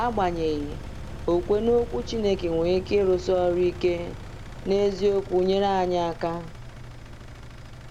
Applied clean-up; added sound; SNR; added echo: none; Engine; 11 dB; none.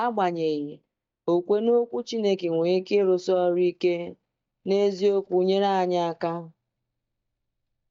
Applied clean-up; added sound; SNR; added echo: neural mask model DeepFilterNet 3.